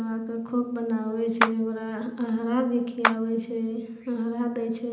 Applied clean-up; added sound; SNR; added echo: none; Clapping; 4 dB; reverberation time 0.9 s.